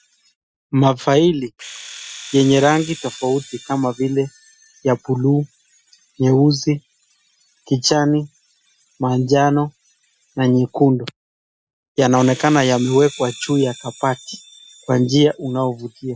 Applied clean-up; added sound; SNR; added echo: classical method Wiener filter.